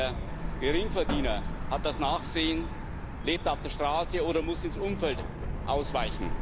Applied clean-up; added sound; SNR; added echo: none; Truck; 2 dB; none.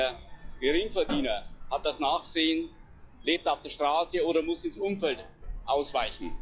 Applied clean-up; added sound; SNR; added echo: classical method log-MMSE.